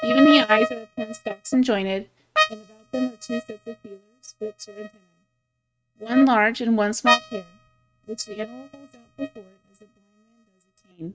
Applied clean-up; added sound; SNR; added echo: neural mask model RNNoise.